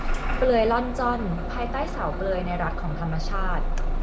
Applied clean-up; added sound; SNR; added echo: none; Engine starting / Bus; -1 dB; none.